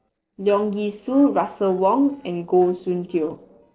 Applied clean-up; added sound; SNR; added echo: neural separator model SepFormer DNS4.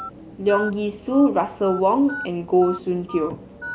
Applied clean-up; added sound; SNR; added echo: none; Telephone; 14 dB; none.